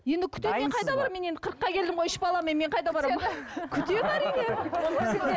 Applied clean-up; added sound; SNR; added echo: none; none; none; none.